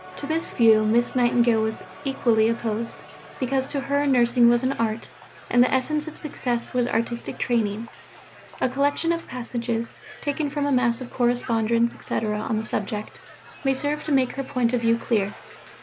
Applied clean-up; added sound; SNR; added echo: none; Crowd; 19 dB; none.